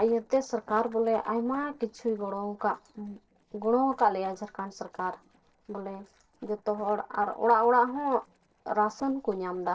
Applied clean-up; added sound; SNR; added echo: neural separator model SepFormer DNS4.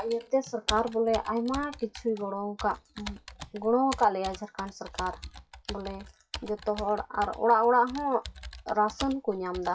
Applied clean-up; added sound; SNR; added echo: classical method WPE with log-MMSE.